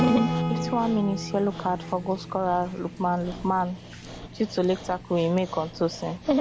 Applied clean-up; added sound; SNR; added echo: none; Acoustic guitar / Strum + Dog; 3 dB; none.